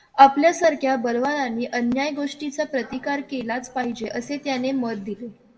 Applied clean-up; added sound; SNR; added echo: none; none; none; reverberation time 0.9 s.